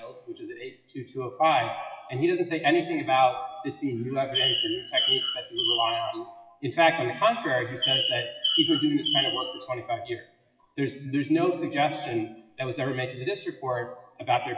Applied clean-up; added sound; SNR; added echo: classical method WPE with log-MMSE.